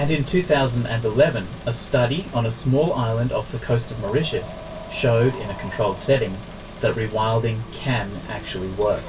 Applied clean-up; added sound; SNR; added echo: none; Engine; 15 dB; reverberation time 0.2 s.